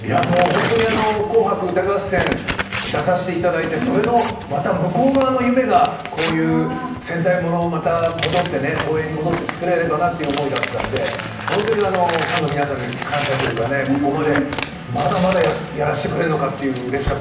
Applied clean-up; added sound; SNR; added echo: none; Crumpling, crinkling / Tearing; 7 dB; reverberation time 0.8 s.